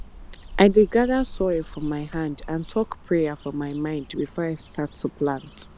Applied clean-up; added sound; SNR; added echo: none; Cricket / Bird; 14 dB; none.